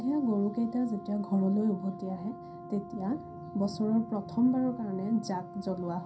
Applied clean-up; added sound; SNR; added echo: none; Brass instrument; 15 dB; reverberation time 0.3 s.